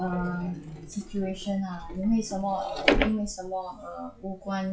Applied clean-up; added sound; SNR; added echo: classical method log-MMSE.